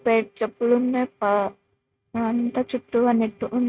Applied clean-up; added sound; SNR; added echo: neural mask model RNNoise.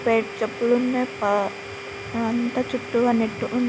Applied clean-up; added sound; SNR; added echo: none; Domestic sounds, home sounds; 12 dB; none.